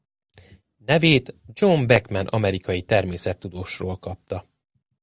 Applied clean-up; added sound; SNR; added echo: none; none; none; none.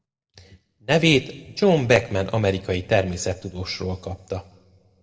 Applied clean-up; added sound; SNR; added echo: none; none; none; reverberation time 1.5 s.